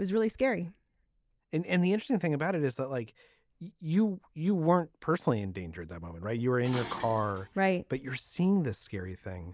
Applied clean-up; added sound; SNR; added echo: none; Dishes, pots, and pans; 17 dB; none.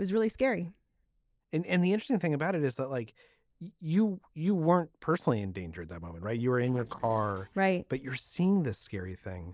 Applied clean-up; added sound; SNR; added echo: neural separator model SepFormer DNS4.